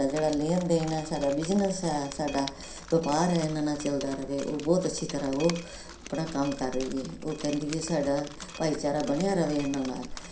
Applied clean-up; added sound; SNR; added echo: none; Drip; 13 dB; reverberation time 0.5 s.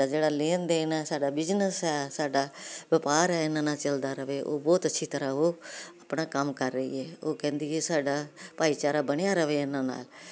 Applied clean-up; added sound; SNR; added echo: none; none; none; none.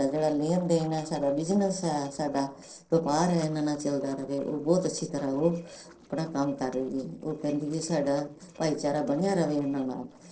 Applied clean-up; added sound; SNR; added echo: neural separator model SepFormer DNS4.